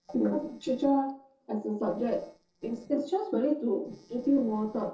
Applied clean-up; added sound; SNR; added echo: neural separator model SepFormer DNS4.